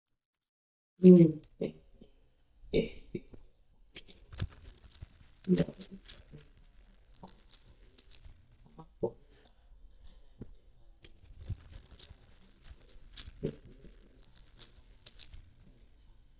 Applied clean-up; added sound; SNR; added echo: neural mask model DeepFilterNet 3.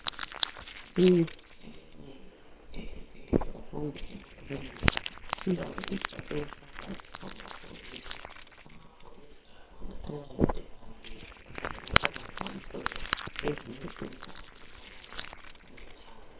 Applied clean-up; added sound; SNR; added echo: neural separator model SepFormer WHAMR!.